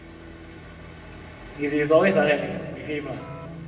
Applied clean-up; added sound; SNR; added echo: none; Keyboard (musical); 17 dB; reverberation time 1.9 s.